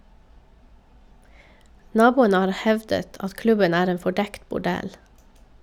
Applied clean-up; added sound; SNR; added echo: none; none; none; none.